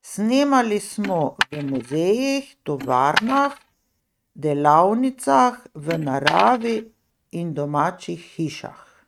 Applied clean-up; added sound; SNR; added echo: neural mask model RNNoise.